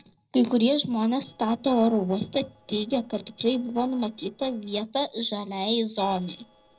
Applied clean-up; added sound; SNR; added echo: neural separator model SepFormer DNS4.